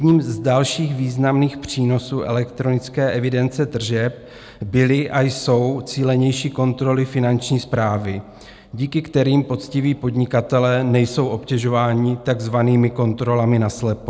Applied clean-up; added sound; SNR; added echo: none; none; none; none.